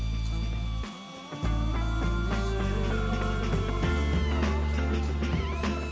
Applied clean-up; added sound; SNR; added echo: none; Drill; 19 dB; none.